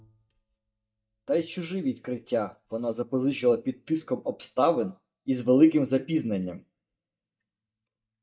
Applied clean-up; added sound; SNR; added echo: neural mask model DeepFilterNet 3.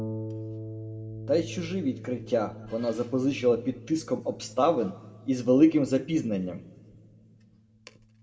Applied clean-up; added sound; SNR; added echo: none; Harp; 13 dB; reverberation time 1.4 s.